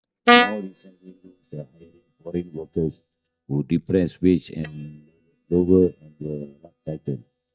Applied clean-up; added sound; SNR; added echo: neural mask model DeepFilterNet 3.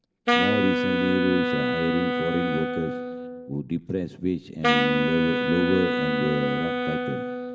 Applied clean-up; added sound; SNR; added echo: none; Wind instrument, woodwind instrument; -2 dB; reverberation time 1.6 s.